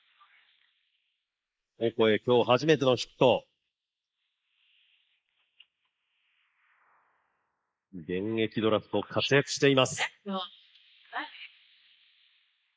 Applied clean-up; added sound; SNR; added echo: neural mask model Resemble Enhance denoiser.